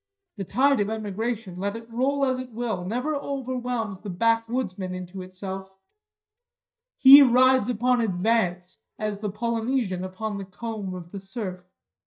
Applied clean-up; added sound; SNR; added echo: neural mask model DeepFilterNet 3.